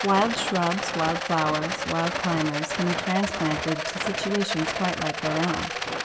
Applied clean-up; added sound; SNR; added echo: none; Rattle; 3 dB; reverberation time 0.8 s.